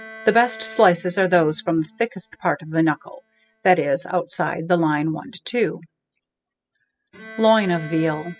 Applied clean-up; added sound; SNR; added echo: classical method spectral subtraction.